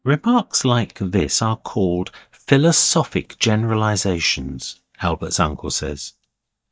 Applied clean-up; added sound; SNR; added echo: neural mask model DeepFilterNet 3.